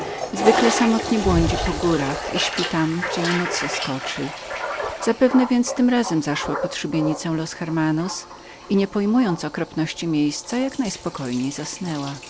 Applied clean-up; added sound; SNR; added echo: none; Toilet flush; 6 dB; none.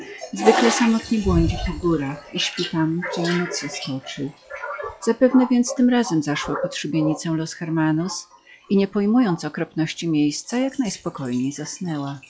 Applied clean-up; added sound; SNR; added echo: classical method log-MMSE.